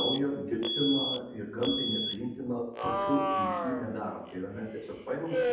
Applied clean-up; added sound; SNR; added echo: none; Alarm; 1 dB; reverberation time 0.8 s.